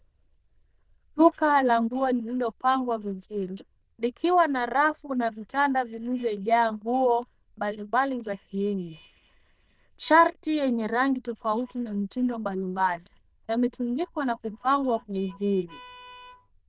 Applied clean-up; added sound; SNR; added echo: neural diffusion model UNIVERSE++.